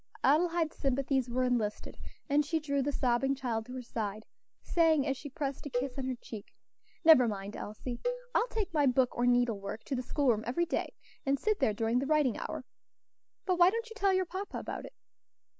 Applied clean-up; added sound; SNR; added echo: none; Cowbell; 11 dB; none.